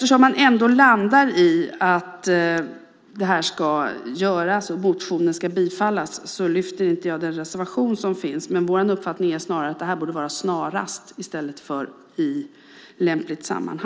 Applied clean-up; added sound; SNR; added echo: none; none; none; none.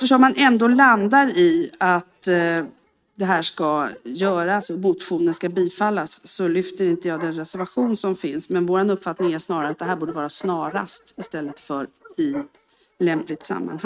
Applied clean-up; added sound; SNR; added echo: neural mask model RNNoise.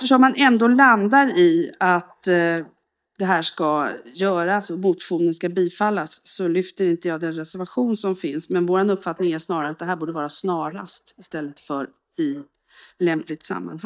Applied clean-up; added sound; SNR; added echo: neural mask model DeepFilterNet 3.